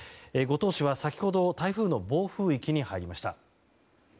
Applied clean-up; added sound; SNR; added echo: none; none; none; none.